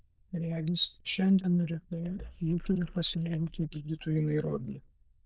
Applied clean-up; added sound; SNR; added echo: neural diffusion model UNIVERSE++.